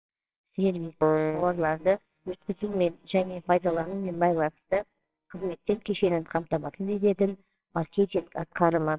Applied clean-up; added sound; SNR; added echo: neural separator model SepFormer WHAMR!.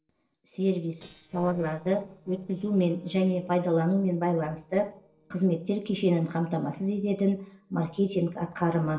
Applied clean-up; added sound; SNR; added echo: neural separator model SepFormer DNS4.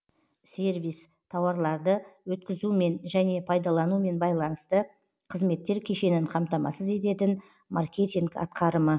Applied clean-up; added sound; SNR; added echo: none; none; none; none.